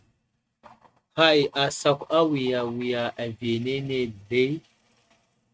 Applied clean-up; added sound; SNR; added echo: neural mask model RNNoise.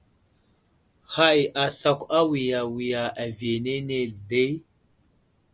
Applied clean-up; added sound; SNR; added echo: none; none; none; none.